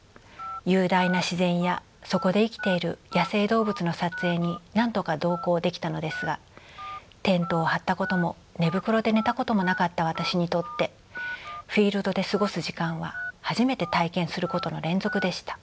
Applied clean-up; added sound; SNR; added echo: none; Telephone; 13 dB; none.